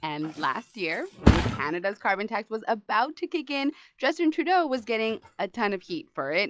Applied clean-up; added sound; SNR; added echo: classical method log-MMSE.